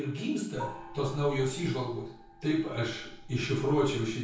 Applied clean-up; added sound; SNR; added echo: none; Gong; 14 dB; reverberation time 0.6 s.